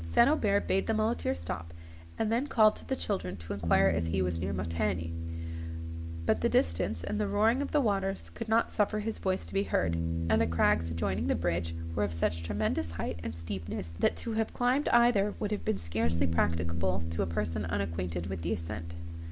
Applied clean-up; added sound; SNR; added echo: none; Bass guitar; 6 dB; none.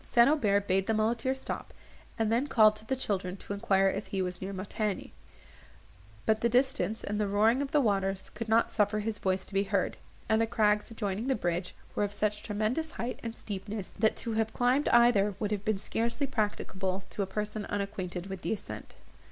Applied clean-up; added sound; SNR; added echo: none; none; none; none.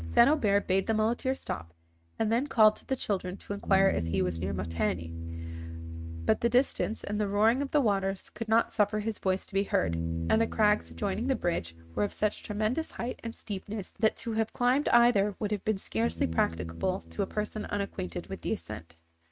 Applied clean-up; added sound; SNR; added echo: neural mask model RNNoise.